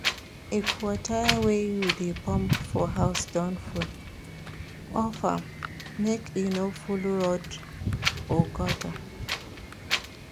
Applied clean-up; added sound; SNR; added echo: none; Wind; 2 dB; none.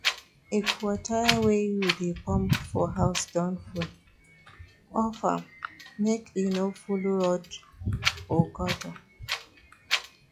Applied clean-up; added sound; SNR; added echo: classical method log-MMSE.